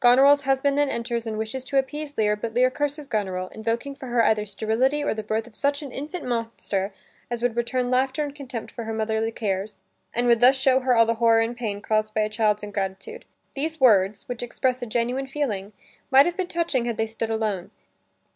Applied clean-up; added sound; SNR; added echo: none; none; none; none.